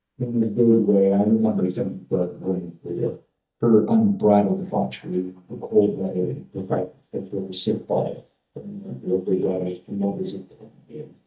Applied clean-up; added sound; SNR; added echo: neural mask model DeepFilterNet 3.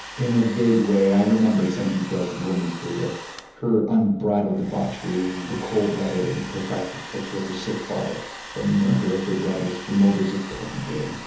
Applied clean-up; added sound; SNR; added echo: none; Domestic sounds, home sounds; 15 dB; reverberation time 1.3 s.